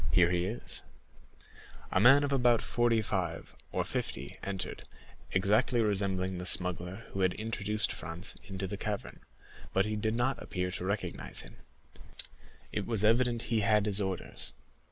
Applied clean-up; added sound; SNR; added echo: none; none; none; none.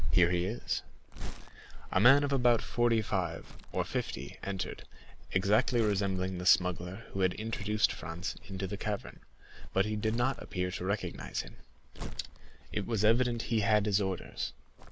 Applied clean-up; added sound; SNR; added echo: none; Crumpling, crinkling; 14 dB; none.